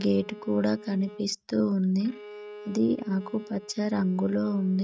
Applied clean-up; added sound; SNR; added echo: neural mask model RNNoise.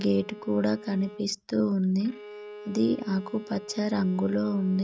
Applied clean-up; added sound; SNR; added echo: none; Bowed string instrument; 17 dB; none.